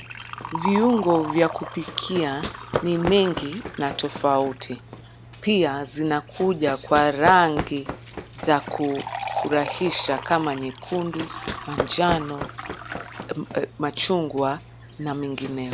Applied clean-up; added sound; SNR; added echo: none; Liquid + Run; 9 dB; none.